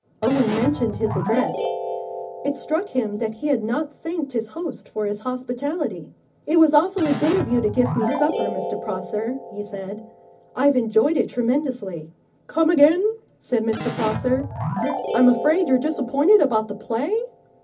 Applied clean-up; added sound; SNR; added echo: none; Keyboard (musical); 9 dB; reverberation time 0.4 s.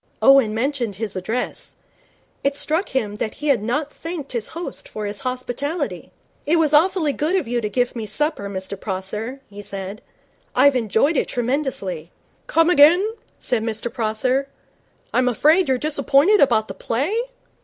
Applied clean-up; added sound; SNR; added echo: none; none; none; none.